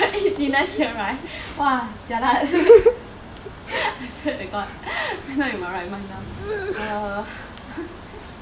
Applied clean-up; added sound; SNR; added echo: none; none; none; none.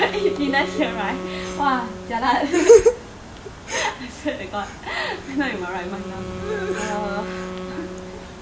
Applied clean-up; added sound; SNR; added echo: none; Wind instrument, woodwind instrument; 12 dB; none.